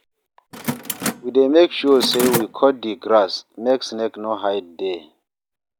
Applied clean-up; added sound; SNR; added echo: none; Mechanisms; 8 dB; none.